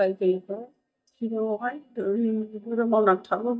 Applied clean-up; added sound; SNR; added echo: neural mask model DeepFilterNet 3.